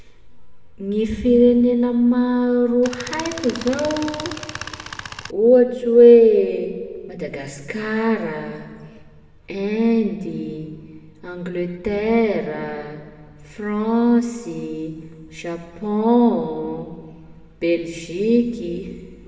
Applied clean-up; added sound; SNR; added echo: none; Tools; 13 dB; reverberation time 1.4 s.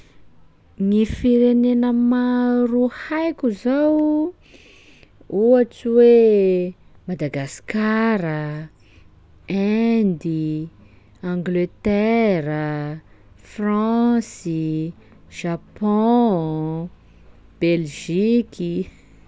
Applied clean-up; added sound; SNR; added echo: none; none; none; none.